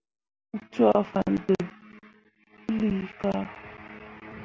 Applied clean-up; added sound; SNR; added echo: none; none; none; none.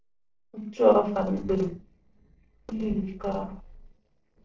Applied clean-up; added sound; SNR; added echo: neural separator model SepFormer DNS4.